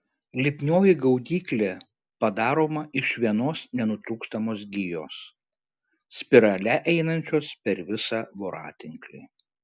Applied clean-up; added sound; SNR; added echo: none; none; none; none.